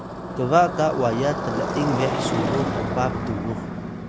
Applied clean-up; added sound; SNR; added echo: none; Motorcycle; 2 dB; none.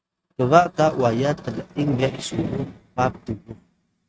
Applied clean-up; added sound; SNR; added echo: neural mask model RNNoise.